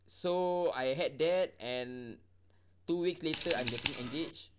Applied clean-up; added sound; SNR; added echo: none; Scissors; 1 dB; none.